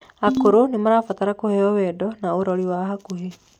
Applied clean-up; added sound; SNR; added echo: none; Ringtone; 5 dB; none.